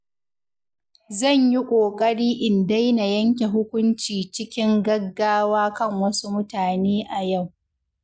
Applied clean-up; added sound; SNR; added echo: none; none; none; none.